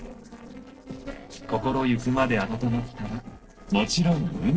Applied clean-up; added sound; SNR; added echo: neural separator model SepFormer DNS4.